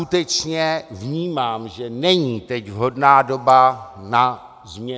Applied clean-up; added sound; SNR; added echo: none; none; none; none.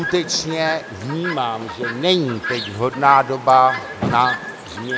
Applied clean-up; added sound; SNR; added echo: none; Chirp, tweet; 9 dB; none.